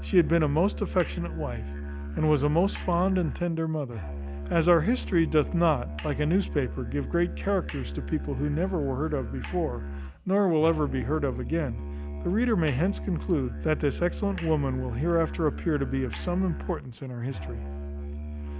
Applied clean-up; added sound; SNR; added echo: none; Musical instrument; 7 dB; none.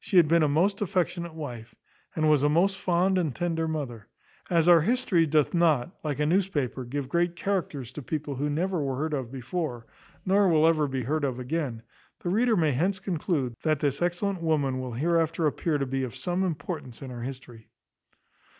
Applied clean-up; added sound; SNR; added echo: none; none; none; none.